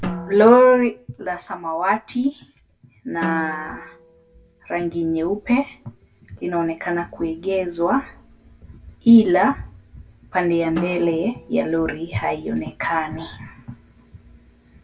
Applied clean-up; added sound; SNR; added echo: none; Drum; 13 dB; reverberation time 0.1 s.